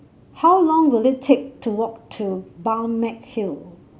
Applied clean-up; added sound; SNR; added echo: none; none; none; none.